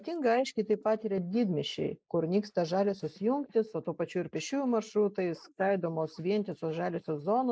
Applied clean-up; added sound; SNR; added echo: neural mask model Resemble Enhance denoiser.